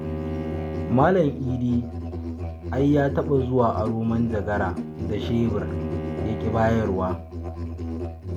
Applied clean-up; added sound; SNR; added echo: none; Bowed string instrument + Musical instrument; 5 dB; none.